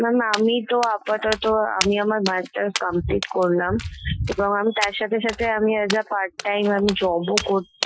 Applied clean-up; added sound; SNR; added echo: classical method Wiener filter.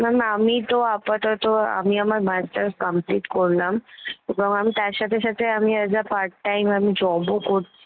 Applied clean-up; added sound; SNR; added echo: none; none; none; none.